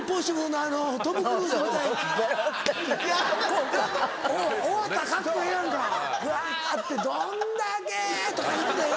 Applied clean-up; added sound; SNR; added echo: none; none; none; none.